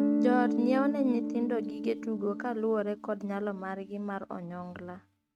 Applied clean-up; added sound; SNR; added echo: neural mask model RNNoise.